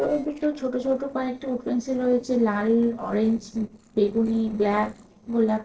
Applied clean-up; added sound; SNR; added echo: neural separator model SepFormer DNS4.